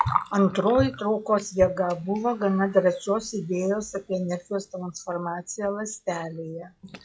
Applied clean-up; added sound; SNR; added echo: classical method log-MMSE.